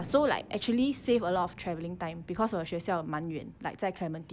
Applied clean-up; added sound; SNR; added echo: none; Thunder; 19 dB; none.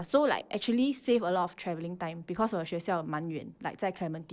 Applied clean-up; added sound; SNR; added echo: neural separator model SepFormer DNS4.